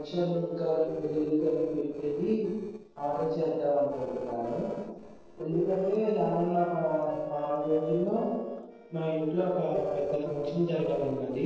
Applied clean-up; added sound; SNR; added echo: neural separator model SepFormer DNS4.